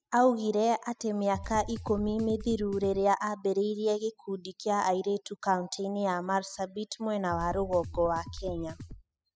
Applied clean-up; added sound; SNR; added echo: classical method spectral subtraction.